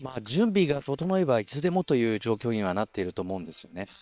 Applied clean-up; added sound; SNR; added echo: neural separator model SepFormer WHAM!.